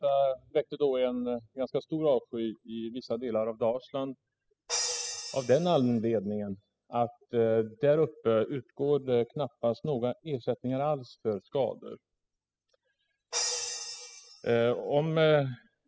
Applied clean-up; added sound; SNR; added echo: classical method spectral subtraction.